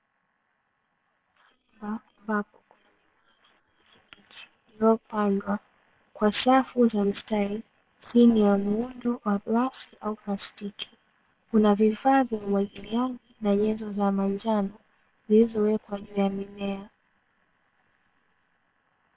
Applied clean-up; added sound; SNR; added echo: neural separator model SepFormer WHAM!.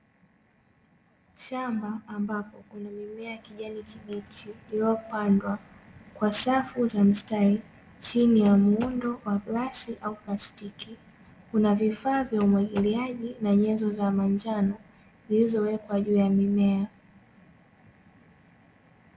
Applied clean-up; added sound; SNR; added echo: none; Run; 17 dB; none.